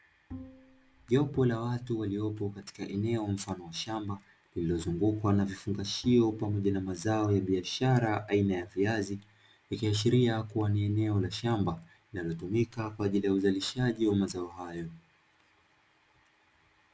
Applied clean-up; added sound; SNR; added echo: none; Bowed string instrument; 17 dB; none.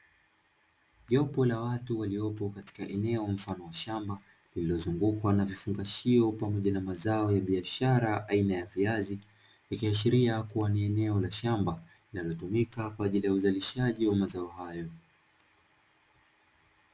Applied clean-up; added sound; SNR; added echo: none; none; none; none.